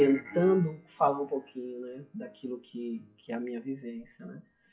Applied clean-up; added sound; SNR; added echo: classical method WPE with log-MMSE.